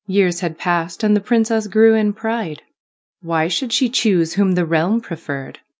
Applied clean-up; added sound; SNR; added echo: none; none; none; none.